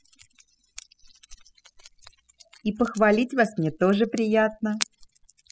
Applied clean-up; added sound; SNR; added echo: classical method spectral subtraction.